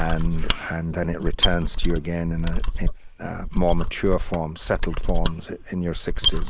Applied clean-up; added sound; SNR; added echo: neural mask model Resemble Enhance denoiser.